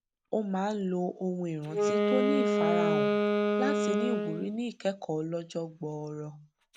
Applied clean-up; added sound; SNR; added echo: none; Wind instrument, woodwind instrument; -3 dB; none.